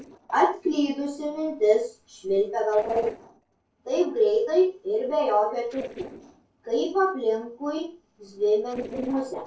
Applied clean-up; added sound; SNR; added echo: neural separator model SepFormer DNS4.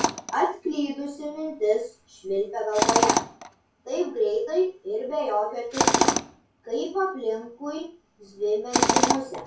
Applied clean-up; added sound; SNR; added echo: none; Tools; 0 dB; reverberation time 0.3 s.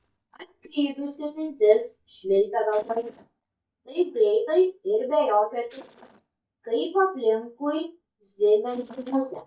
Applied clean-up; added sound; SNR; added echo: neural mask model DeepFilterNet 3.